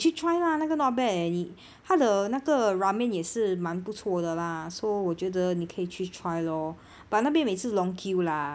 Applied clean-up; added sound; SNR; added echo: none; none; none; none.